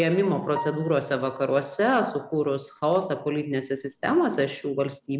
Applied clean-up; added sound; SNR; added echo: none; Piano; 18 dB; none.